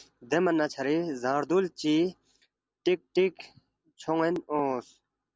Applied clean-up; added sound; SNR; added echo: none; none; none; none.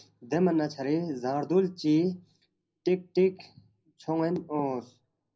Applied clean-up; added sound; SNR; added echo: none; none; none; reverberation time 0.5 s.